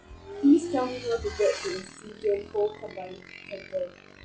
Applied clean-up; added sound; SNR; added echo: classical method WPE with log-MMSE.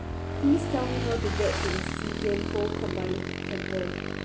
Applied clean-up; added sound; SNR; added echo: none; Motorcycle / Engine; 0 dB; reverberation time 0.4 s.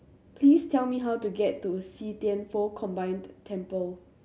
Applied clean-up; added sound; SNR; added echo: none; none; none; none.